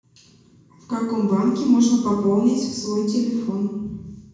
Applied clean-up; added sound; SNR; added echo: none; none; none; reverberation time 1.1 s.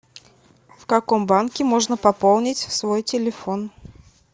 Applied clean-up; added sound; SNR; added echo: none; none; none; none.